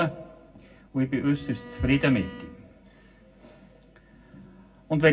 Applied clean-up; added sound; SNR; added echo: none; Bowed string instrument; 19 dB; reverberation time 0.3 s.